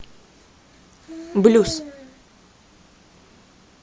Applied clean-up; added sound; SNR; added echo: none; none; none; none.